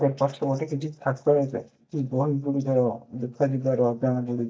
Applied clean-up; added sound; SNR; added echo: neural mask model DeepFilterNet 3.